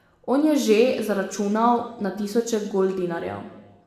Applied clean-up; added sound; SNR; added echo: none; none; none; reverberation time 1.0 s.